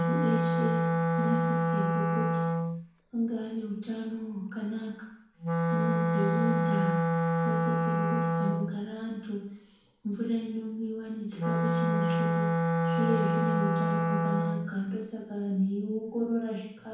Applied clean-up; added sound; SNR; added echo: none; Wind instrument, woodwind instrument; -4 dB; reverberation time 0.6 s.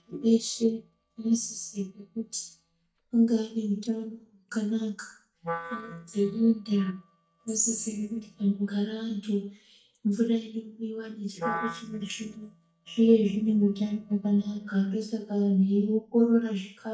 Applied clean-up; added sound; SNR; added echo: neural mask model DeepFilterNet 3.